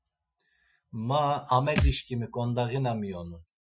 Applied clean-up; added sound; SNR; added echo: classical method Wiener filter.